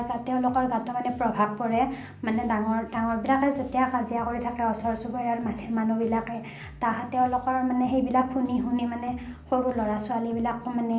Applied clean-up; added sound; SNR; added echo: none; Bass guitar; 19 dB; reverberation time 0.5 s.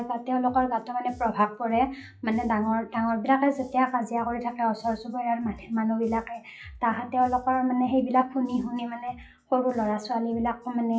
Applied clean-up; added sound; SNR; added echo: classical method WPE with log-MMSE.